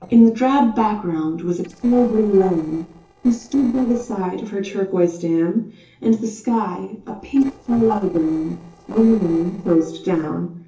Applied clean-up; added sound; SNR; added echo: neural separator model SepFormer DNS4.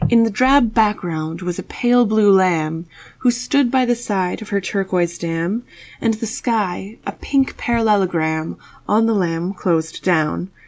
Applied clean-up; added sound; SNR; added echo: none; none; none; none.